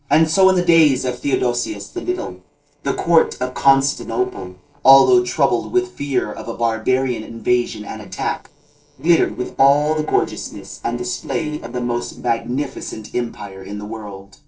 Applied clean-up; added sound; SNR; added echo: neural separator model SepFormer DNS4.